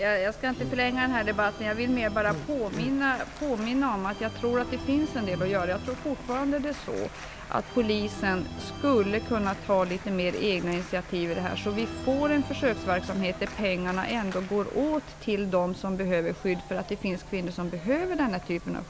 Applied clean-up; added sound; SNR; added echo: none; Organ; 13 dB; none.